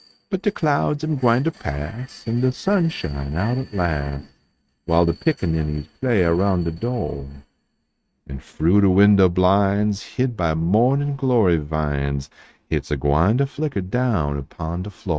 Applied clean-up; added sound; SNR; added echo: neural mask model RNNoise.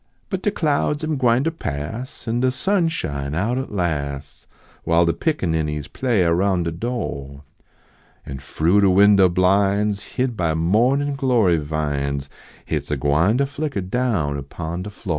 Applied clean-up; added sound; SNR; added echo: none; none; none; none.